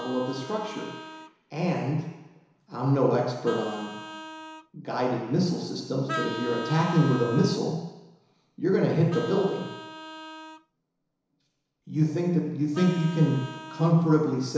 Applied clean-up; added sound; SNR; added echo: none; Vehicle horn, car horn, honking; 14 dB; reverberation time 1.0 s.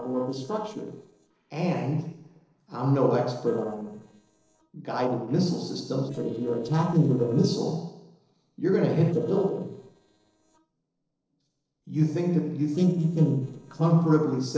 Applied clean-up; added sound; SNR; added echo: neural separator model SepFormer DNS4.